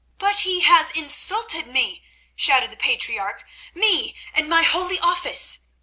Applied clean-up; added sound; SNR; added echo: none; none; none; none.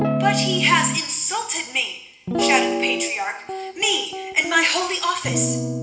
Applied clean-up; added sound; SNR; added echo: none; Guitar; 3 dB; reverberation time 1.1 s.